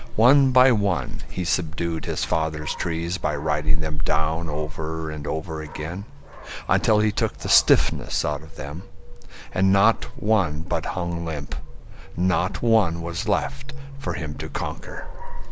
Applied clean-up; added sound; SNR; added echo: none; Dog; -1 dB; none.